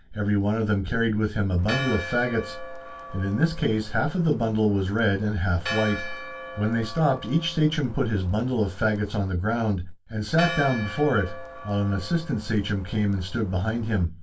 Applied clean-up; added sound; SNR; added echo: none; Church bell; 13 dB; reverberation time 0.2 s.